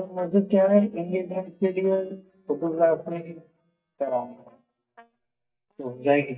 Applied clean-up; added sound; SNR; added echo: neural mask model DeepFilterNet 3.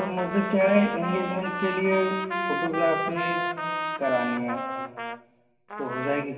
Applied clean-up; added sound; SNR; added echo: none; Trumpet; 4 dB; reverberation time 2.3 s.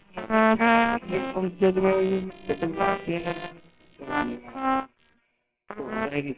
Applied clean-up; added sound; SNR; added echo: neural separator model SepFormer WHAMR!.